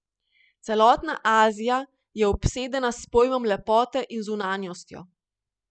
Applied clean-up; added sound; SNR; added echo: none; none; none; none.